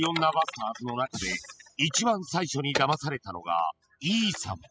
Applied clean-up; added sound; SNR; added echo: classical method spectral subtraction.